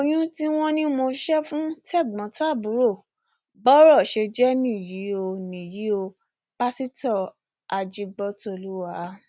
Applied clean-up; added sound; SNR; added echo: none; none; none; none.